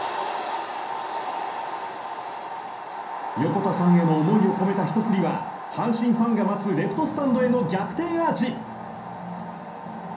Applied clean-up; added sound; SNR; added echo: none; none; none; reverberation time 0.6 s.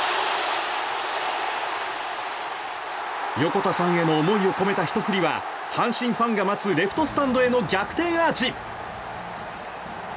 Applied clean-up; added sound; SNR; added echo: none; none; none; none.